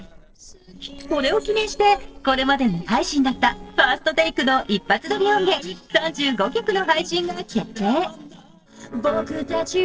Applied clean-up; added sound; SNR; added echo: neural separator model SepFormer DNS4.